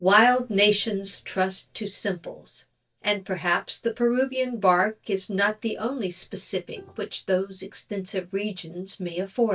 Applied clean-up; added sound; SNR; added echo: neural mask model DeepFilterNet 3.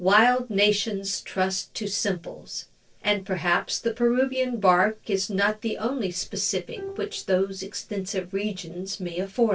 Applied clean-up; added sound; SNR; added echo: neural separator model SepFormer DNS4.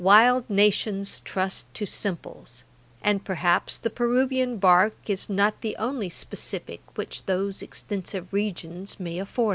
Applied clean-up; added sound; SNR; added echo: none; none; none; none.